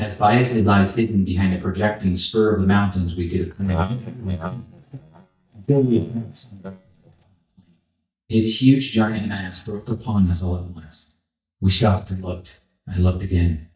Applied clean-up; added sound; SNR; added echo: neural mask model DeepFilterNet 3.